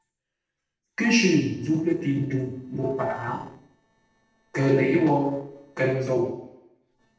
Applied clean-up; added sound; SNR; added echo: neural separator model SepFormer DNS4.